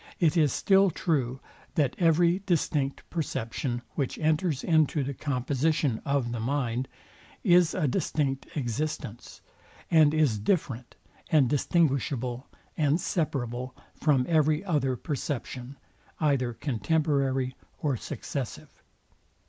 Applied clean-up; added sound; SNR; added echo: none; none; none; none.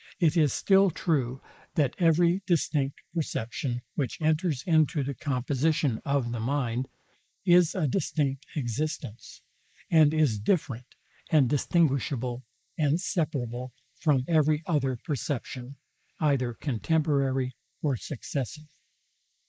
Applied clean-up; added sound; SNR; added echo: neural mask model Resemble Enhance denoiser.